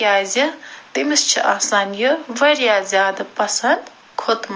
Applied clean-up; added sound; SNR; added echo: none; none; none; none.